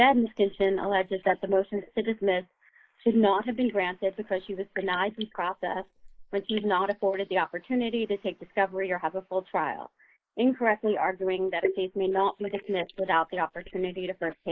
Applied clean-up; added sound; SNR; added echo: neural mask model Resemble Enhance denoiser.